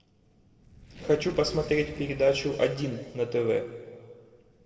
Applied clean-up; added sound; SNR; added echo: none; Fire; 18 dB; reverberation time 1.5 s.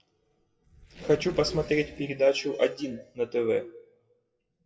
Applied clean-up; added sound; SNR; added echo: classical method WPE with log-MMSE.